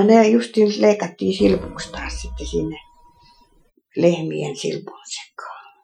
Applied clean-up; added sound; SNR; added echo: classical method Wiener filter.